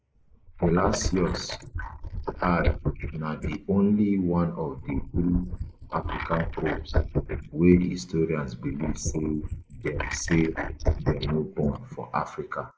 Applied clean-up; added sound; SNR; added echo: neural mask model Resemble Enhance denoiser.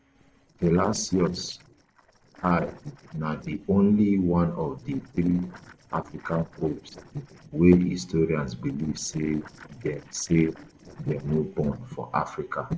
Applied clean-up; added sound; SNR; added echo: neural separator model SepFormer DNS4.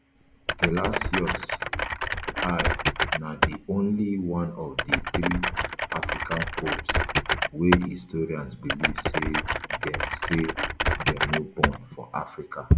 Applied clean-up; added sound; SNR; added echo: none; Typing; -2 dB; none.